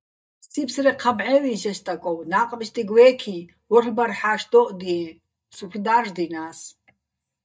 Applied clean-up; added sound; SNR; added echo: neural mask model DeepFilterNet 3.